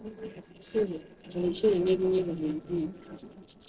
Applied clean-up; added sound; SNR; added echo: neural separator model SepFormer DNS4.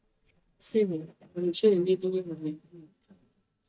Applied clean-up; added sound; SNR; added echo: neural mask model DeepFilterNet 3.